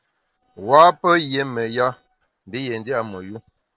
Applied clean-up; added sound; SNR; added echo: neural separator model SepFormer DNS4.